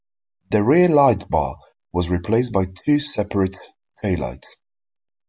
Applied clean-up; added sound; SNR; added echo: none; none; none; none.